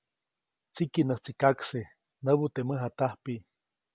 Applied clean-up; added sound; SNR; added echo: none; none; none; none.